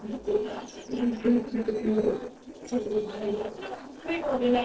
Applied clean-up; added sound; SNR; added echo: neural separator model SepFormer DNS4.